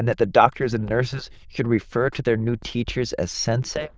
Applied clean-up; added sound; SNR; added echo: neural diffusion model UNIVERSE++.